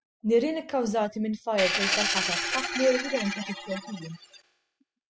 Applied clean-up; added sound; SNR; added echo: classical method spectral subtraction.